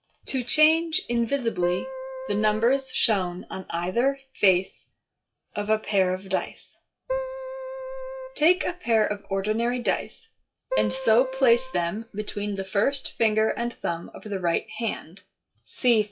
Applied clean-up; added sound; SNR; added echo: classical method log-MMSE.